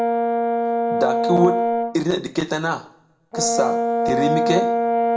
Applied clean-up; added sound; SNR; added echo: none; Brass instrument; -3 dB; reverberation time 0.5 s.